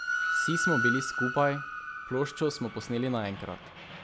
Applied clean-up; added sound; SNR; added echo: none; Train; 1 dB; none.